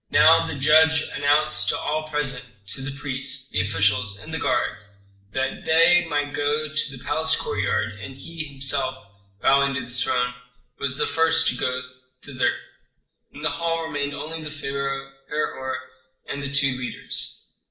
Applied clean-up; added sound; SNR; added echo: none; Bowed string instrument; 15 dB; reverberation time 0.5 s.